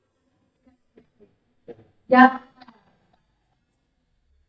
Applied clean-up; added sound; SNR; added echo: neural mask model DeepFilterNet 3.